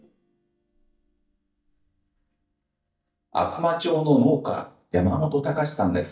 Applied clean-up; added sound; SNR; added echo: neural mask model DeepFilterNet 3.